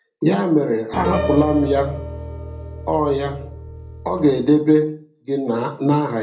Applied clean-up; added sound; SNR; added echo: none; Piano; 8 dB; reverberation time 0.3 s.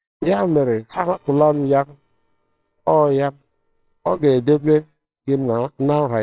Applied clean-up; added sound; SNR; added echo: neural separator model SepFormer WHAMR!.